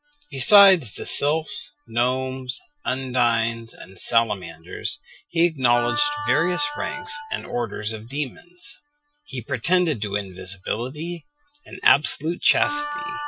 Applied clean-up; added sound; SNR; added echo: classical method Wiener filter.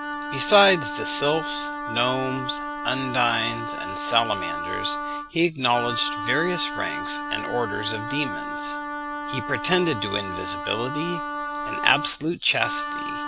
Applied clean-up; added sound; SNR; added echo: none; Wind instrument, woodwind instrument; 5 dB; none.